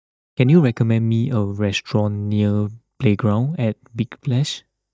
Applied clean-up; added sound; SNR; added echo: neural mask model DeepFilterNet 3.